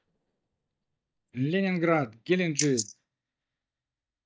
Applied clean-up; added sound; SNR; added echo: neural mask model DeepFilterNet 3.